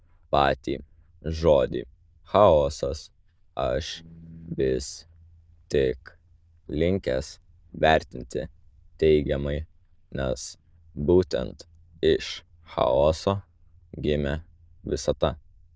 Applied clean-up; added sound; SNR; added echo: neural diffusion model UNIVERSE++.